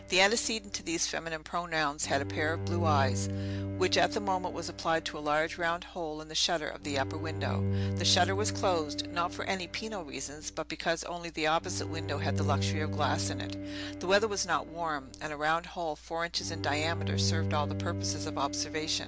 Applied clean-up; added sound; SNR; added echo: none; Bowed string instrument; 4 dB; none.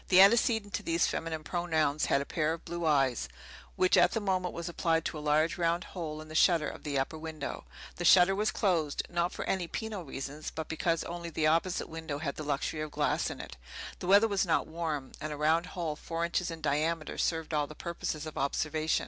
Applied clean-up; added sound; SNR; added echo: none; none; none; none.